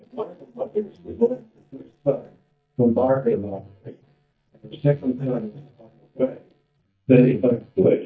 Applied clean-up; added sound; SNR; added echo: neural mask model DeepFilterNet 3.